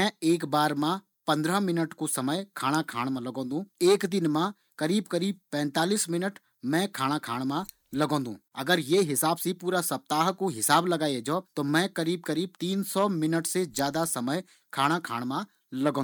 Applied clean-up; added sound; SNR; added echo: neural mask model RNNoise.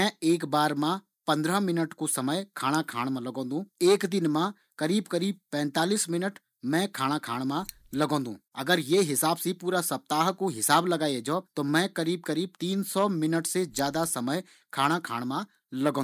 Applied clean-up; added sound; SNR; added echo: neural mask model DeepFilterNet 3.